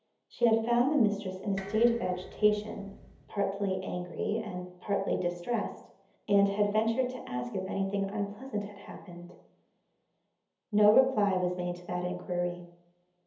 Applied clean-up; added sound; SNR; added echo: none; Dishes, pots, and pans; 17 dB; reverberation time 0.7 s.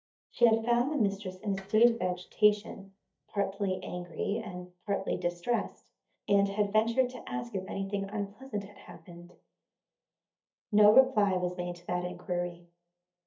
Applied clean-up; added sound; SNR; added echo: neural mask model DeepFilterNet 3.